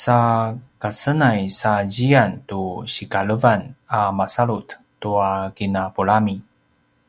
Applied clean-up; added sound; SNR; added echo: none; none; none; none.